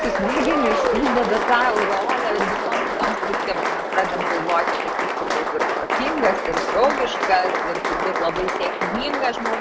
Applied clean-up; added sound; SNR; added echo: none; Applause; -2 dB; none.